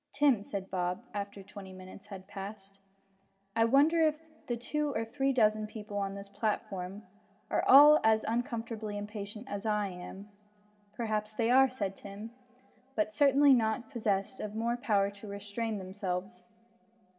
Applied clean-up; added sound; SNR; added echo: none; none; none; reverberation time 2.2 s.